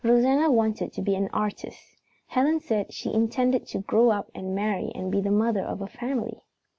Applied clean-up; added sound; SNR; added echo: none; none; none; none.